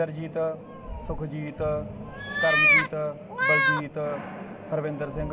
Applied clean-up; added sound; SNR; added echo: none; Meow; -2 dB; none.